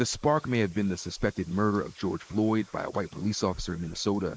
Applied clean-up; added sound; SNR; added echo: neural mask model Resemble Enhance denoiser.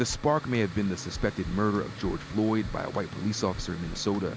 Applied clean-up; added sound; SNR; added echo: none; Mechanical fan; 16 dB; none.